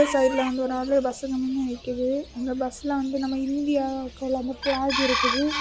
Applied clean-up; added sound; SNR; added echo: none; Chicken, rooster; 8 dB; none.